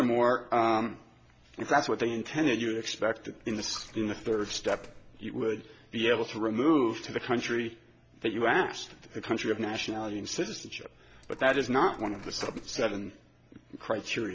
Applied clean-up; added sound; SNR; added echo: none; Coin (dropping); 18 dB; none.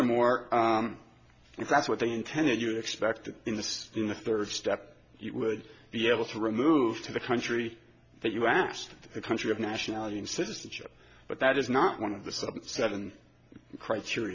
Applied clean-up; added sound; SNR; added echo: none; none; none; none.